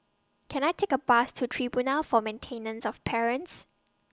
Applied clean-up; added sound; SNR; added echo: none; none; none; none.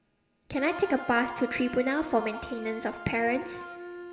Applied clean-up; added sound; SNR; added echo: none; Wind instrument, woodwind instrument; 12 dB; reverberation time 1.7 s.